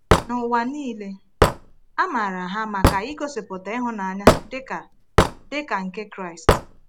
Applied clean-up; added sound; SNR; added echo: none; Hammer / Wood; -5 dB; none.